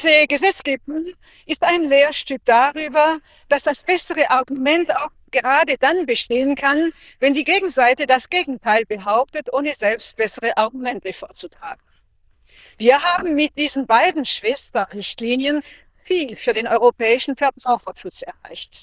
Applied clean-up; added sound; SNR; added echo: neural diffusion model UNIVERSE++.